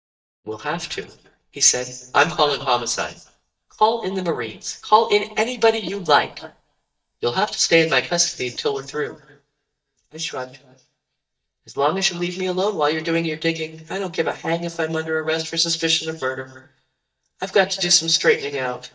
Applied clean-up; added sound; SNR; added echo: neural mask model DeepFilterNet 3.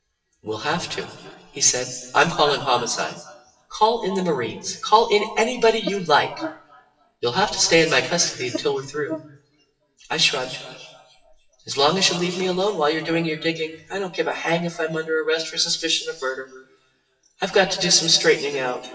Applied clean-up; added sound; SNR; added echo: classical method WPE with log-MMSE.